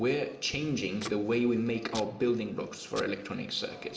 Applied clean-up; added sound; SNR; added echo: none; Packing tape, duct tape; 18 dB; reverberation time 1.6 s.